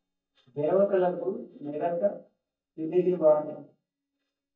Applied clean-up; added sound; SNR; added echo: neural mask model DeepFilterNet 3.